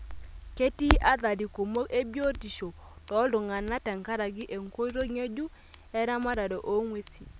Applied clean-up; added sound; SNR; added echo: none; Crackle; 6 dB; none.